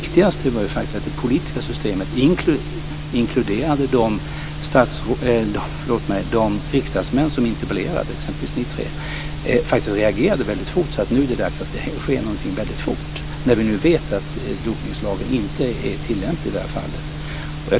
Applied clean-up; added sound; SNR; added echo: none; none; none; none.